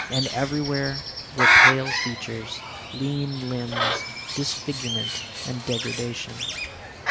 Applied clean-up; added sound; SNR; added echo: none; Bird; -4 dB; none.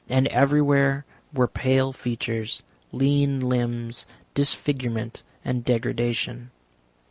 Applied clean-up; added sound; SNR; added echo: none; none; none; none.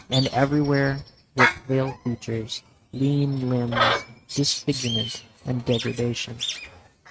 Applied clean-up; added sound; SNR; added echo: neural mask model RNNoise.